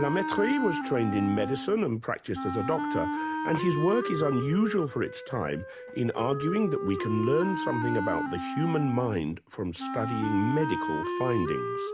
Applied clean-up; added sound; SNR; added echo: none; Wind instrument, woodwind instrument; 4 dB; none.